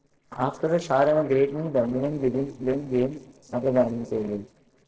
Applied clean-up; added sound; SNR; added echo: neural separator model SepFormer DNS4.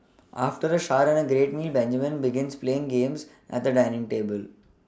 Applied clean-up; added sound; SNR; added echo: none; none; none; none.